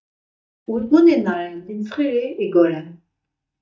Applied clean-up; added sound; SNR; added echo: neural mask model DeepFilterNet 3.